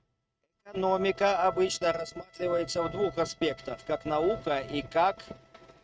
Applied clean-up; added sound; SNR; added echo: neural mask model RNNoise.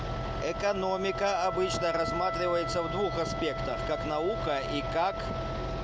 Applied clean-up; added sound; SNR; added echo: none; Wind instrument, woodwind instrument; 6 dB; none.